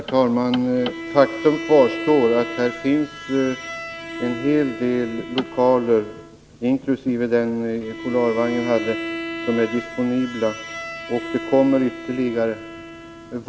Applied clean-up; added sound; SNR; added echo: none; Bowed string instrument; 11 dB; none.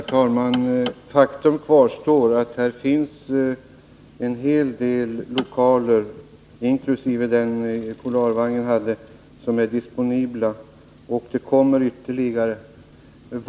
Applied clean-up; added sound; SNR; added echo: none; none; none; none.